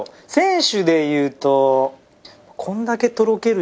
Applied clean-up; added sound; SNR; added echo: none; none; none; none.